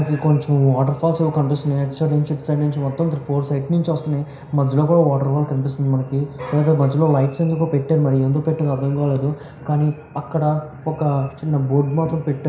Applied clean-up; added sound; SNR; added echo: none; none; none; reverberation time 0.5 s.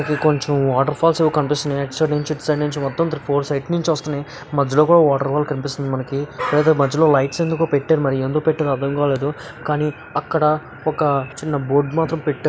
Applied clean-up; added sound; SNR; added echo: none; none; none; none.